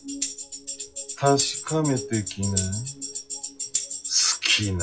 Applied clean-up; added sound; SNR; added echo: classical method log-MMSE.